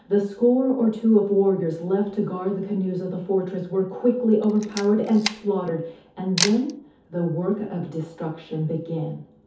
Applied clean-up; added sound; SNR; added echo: none; Camera; 10 dB; reverberation time 0.5 s.